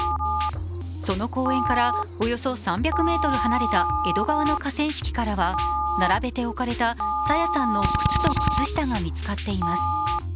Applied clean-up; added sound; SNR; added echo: none; Drill + Telephone; 1 dB; none.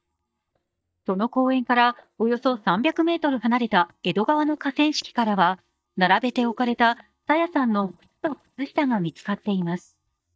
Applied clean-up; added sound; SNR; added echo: neural mask model DeepFilterNet 3.